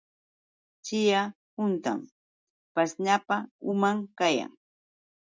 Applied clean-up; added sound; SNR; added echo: none; none; none; none.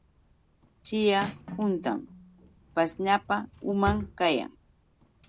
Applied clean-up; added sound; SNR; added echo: none; Cutlery, silverware + Drawer open or close; 13 dB; none.